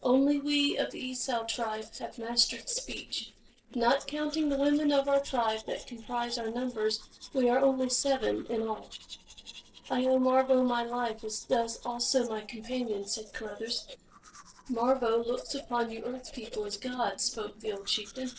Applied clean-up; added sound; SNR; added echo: neural separator model SepFormer DNS4.